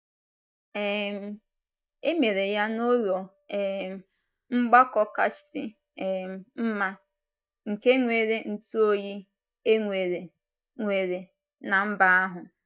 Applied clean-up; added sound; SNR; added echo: neural mask model DeepFilterNet 3.